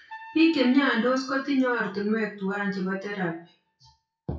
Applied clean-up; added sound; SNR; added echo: classical method WPE with log-MMSE.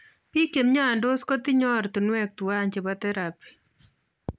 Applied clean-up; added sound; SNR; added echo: none; none; none; none.